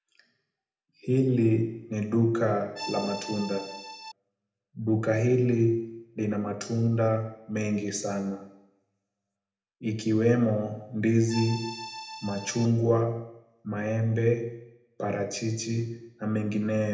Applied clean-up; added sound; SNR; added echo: none; Accordion; 11 dB; reverberation time 0.7 s.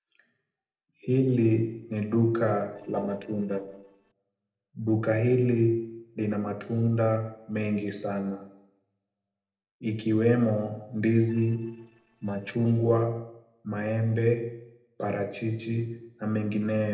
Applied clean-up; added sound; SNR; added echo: neural separator model SepFormer DNS4.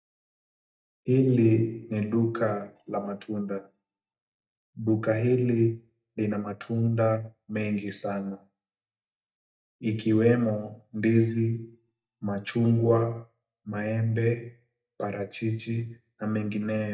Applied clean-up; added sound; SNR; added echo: neural mask model DeepFilterNet 3.